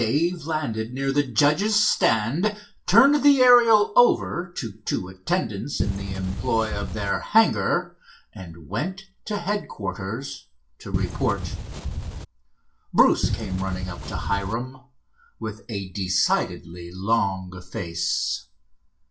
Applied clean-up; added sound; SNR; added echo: none; Wind; 4 dB; reverberation time 0.2 s.